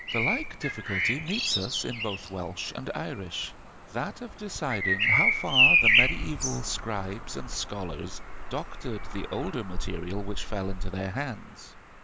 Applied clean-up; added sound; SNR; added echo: none; Bird vocalization, bird call, bird song; -5 dB; none.